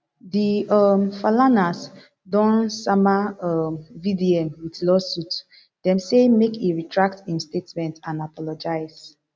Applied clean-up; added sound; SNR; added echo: none; none; none; none.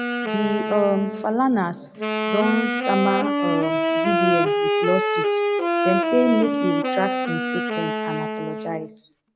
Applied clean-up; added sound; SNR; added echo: none; Wind instrument, woodwind instrument; -1 dB; none.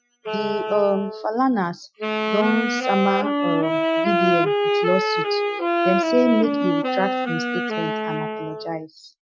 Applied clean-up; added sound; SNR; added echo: classical method Wiener filter.